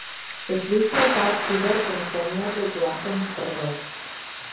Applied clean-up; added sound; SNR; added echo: none; Thunder / Rain; 3 dB; reverberation time 0.6 s.